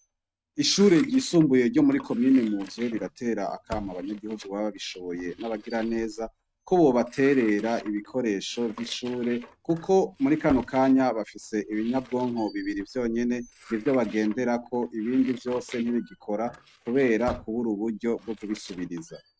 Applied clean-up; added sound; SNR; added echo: neural mask model RNNoise.